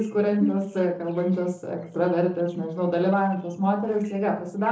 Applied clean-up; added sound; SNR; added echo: neural separator model SepFormer DNS4.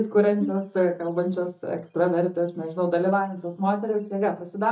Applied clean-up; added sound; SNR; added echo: neural mask model DeepFilterNet 3.